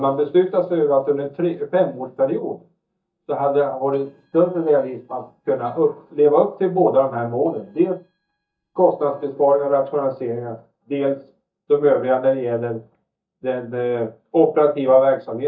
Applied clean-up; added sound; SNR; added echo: neural mask model DeepFilterNet 3.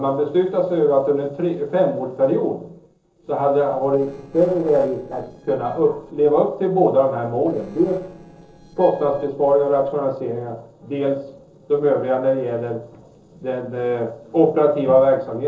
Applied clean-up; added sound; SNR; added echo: neural separator model SepFormer DNS4.